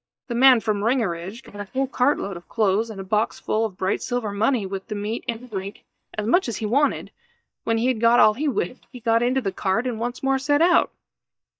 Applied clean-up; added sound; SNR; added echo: neural mask model DeepFilterNet 3.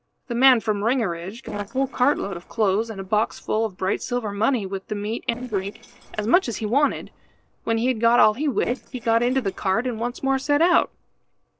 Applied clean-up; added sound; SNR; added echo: neural separator model SepFormer DNS4.